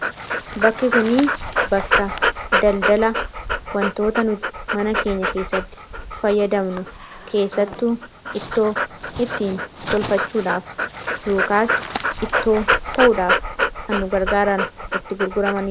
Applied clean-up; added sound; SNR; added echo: none; Dog; 3 dB; none.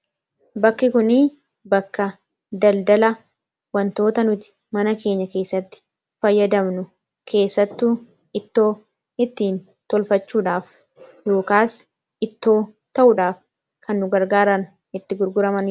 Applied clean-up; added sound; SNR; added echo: none; none; none; none.